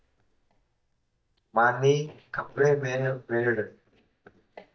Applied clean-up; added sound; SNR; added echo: neural mask model DeepFilterNet 3.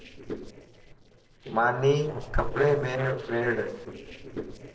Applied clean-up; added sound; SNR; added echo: neural separator model SepFormer DNS4.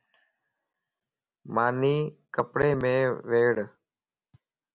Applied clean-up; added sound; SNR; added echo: none; none; none; none.